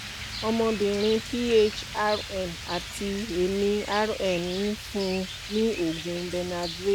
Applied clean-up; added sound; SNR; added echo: none; Rain; 10 dB; none.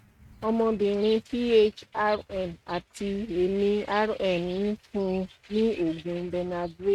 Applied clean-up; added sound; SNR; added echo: neural mask model RNNoise.